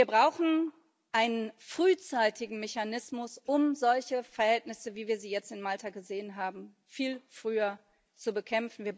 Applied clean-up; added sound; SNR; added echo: none; none; none; none.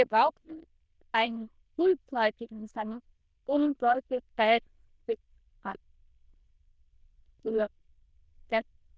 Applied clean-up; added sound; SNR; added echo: neural diffusion model UNIVERSE++.